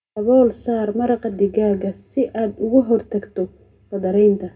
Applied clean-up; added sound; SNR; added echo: none; none; none; reverberation time 0.2 s.